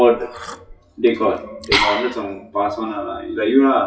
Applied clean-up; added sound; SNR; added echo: classical method WPE with log-MMSE.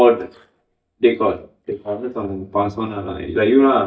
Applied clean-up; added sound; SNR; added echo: neural mask model DeepFilterNet 3.